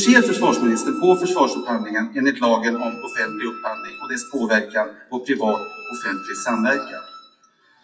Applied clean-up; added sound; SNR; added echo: classical method WPE with log-MMSE.